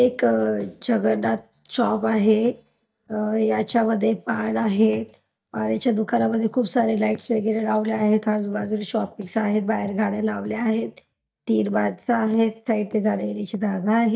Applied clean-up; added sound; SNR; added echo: neural mask model DeepFilterNet 3.